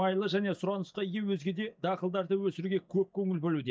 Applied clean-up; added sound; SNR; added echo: neural mask model DeepFilterNet 3.